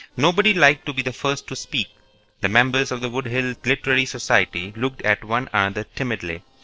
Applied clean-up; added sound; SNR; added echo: neural separator model SepFormer DNS4.